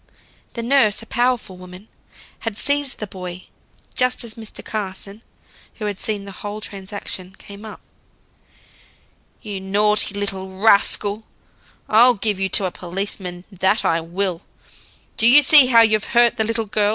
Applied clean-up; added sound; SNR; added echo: none; none; none; none.